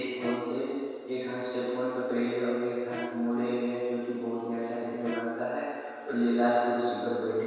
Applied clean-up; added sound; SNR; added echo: none; Bowed string instrument; 15 dB; reverberation time 1.9 s.